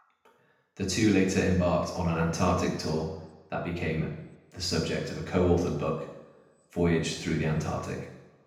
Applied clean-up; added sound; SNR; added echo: none; none; none; reverberation time 0.9 s.